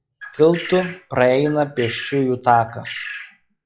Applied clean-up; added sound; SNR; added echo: classical method log-MMSE.